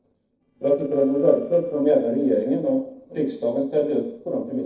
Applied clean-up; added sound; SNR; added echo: neural separator model SepFormer DNS4.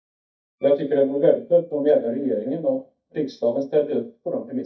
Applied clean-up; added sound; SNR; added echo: neural mask model DeepFilterNet 3.